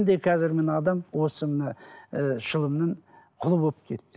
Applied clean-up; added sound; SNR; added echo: none; none; none; none.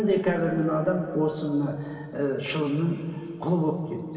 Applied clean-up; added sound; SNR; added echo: none; none; none; reverberation time 2.5 s.